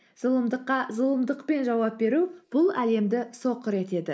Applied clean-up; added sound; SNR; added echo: neural mask model Resemble Enhance denoiser.